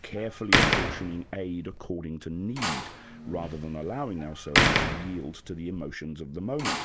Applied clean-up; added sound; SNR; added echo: none; Slam; -5 dB; none.